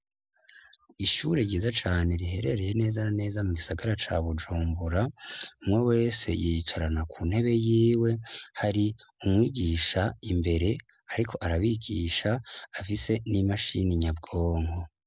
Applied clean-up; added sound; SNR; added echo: none; none; none; none.